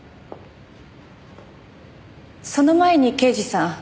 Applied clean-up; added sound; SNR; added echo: none; none; none; none.